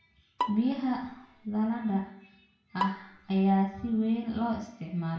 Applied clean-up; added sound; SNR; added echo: none; Bowed string instrument; 10 dB; reverberation time 0.5 s.